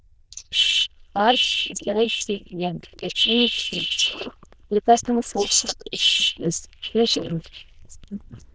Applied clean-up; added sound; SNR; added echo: neural diffusion model UNIVERSE++.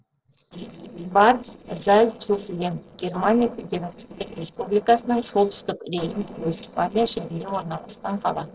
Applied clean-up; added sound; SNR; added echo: neural separator model SepFormer DNS4.